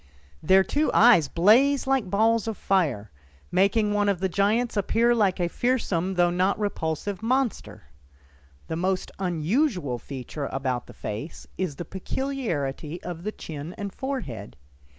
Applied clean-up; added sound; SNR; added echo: none; none; none; none.